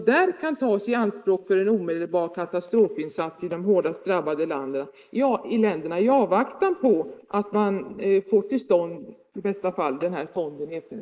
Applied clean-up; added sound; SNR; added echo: neural mask model Resemble Enhance denoiser.